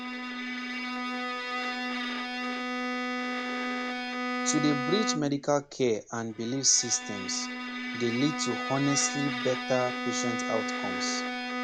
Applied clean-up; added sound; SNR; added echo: none; Bowed string instrument; 1 dB; none.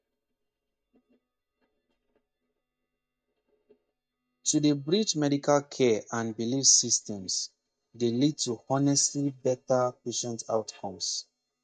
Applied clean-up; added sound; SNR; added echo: neural mask model DeepFilterNet 3.